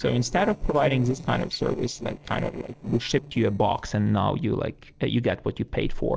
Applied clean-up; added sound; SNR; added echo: neural separator model SepFormer DNS4.